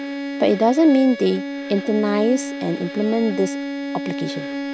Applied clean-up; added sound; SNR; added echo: none; Bowed string instrument; 8 dB; none.